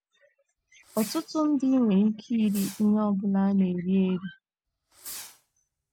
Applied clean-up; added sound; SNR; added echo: none; Fireworks; 19 dB; none.